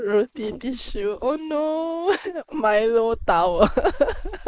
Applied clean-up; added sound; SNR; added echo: neural mask model Resemble Enhance denoiser.